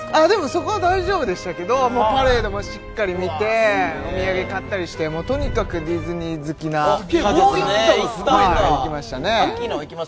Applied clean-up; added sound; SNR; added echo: none; Wind; 13 dB; none.